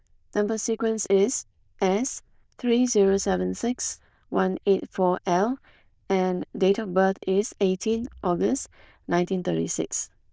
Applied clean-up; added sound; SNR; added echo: neural diffusion model UNIVERSE++.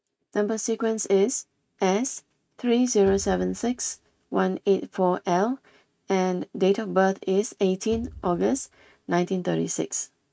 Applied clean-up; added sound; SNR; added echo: neural mask model RNNoise.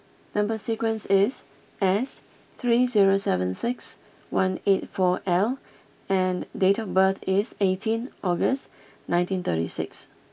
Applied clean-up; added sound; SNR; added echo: none; none; none; none.